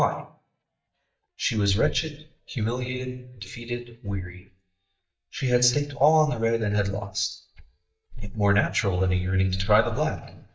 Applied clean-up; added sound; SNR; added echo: neural mask model DeepFilterNet 3.